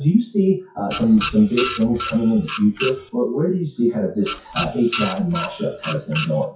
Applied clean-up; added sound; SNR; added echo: classical method WPE with log-MMSE.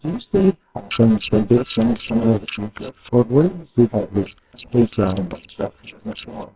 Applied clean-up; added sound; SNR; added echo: neural separator model SepFormer WHAMR!.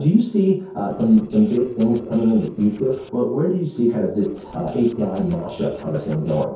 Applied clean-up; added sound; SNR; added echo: neural separator model SepFormer DNS4.